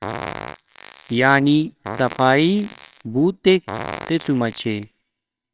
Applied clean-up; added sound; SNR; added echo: neural separator model SepFormer WHAMR!.